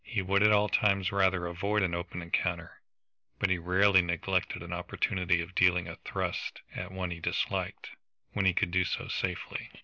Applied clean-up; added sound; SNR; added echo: none; none; none; none.